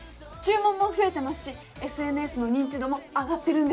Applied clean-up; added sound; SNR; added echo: none; none; none; none.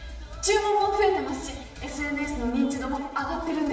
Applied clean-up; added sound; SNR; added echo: none; none; none; reverberation time 0.8 s.